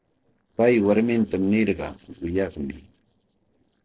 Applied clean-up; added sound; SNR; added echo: neural separator model SepFormer DNS4.